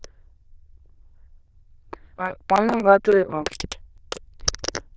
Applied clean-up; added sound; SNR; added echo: neural diffusion model UNIVERSE++.